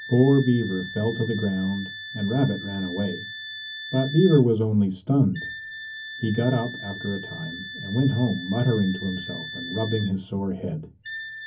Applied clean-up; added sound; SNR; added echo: none; Wind instrument, woodwind instrument; 12 dB; reverberation time 0.3 s.